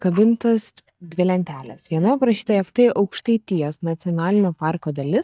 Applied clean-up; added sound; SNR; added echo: neural mask model DeepFilterNet 3.